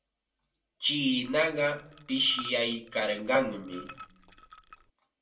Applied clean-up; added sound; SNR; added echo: none; Liquid; 17 dB; reverberation time 0.2 s.